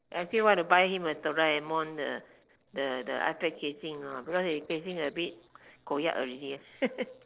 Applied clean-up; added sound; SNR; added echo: neural separator model SepFormer DNS4.